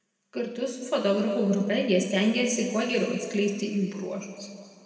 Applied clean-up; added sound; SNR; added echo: none; none; none; reverberation time 2.2 s.